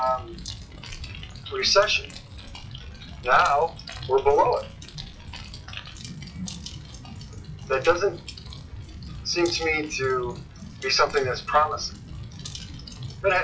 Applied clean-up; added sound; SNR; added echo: classical method WPE with log-MMSE.